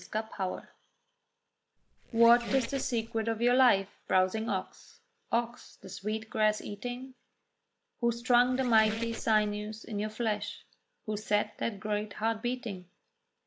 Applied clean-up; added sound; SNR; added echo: none; Squeak; 10 dB; none.